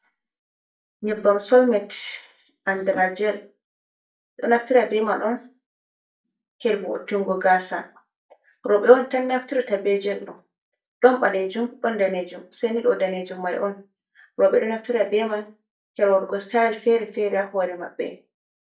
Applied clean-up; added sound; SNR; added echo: neural mask model DeepFilterNet 3.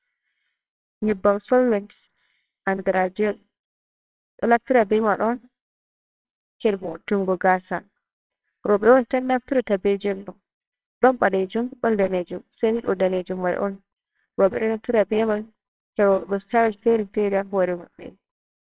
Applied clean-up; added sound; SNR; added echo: neural separator model SepFormer WHAMR!.